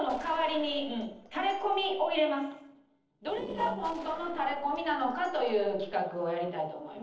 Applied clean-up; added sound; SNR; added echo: neural separator model SepFormer DNS4.